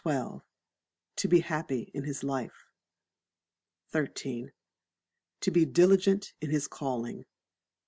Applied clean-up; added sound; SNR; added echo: none; none; none; none.